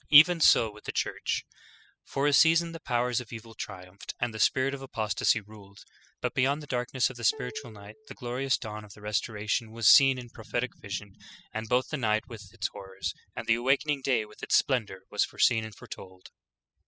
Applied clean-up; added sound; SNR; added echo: classical method spectral subtraction.